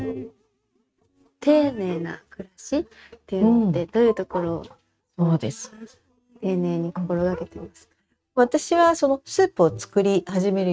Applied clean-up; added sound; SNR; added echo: neural mask model RNNoise.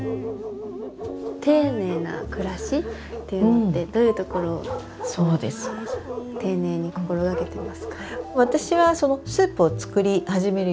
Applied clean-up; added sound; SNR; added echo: none; Bark; 12 dB; none.